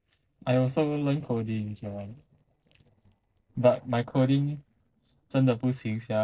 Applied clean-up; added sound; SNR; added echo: neural separator model SepFormer DNS4.